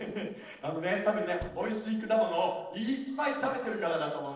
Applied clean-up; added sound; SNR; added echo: neural separator model SepFormer DNS4.